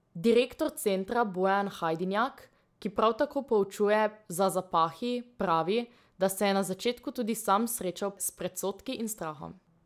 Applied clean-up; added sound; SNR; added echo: none; none; none; none.